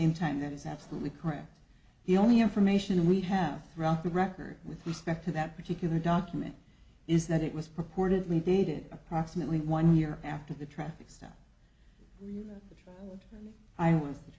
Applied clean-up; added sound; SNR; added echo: none; none; none; none.